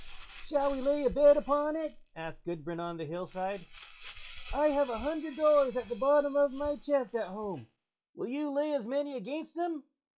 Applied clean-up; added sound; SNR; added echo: classical method log-MMSE.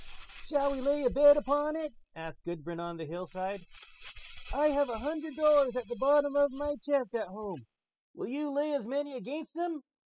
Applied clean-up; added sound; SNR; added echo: classical method spectral subtraction.